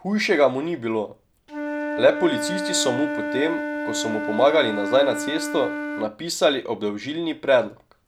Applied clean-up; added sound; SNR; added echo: none; Wind instrument, woodwind instrument; 7 dB; none.